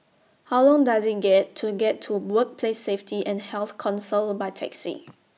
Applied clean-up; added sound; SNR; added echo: none; none; none; none.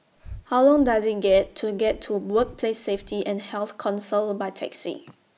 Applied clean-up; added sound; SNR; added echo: none; Breathing; 20 dB; none.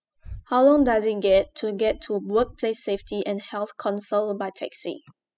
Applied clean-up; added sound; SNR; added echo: classical method spectral subtraction.